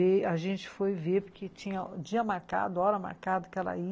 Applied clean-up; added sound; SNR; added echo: none; none; none; none.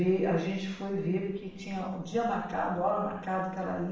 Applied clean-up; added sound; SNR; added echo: none; none; none; reverberation time 0.6 s.